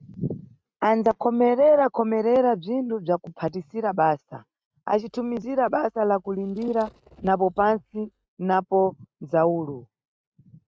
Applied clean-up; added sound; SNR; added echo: neural mask model RNNoise.